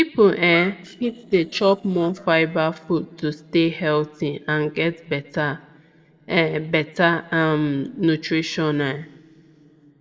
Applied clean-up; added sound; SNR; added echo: neural separator model SepFormer DNS4.